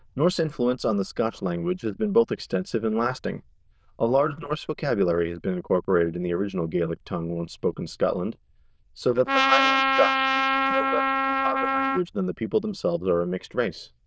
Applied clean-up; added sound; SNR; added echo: neural diffusion model UNIVERSE++.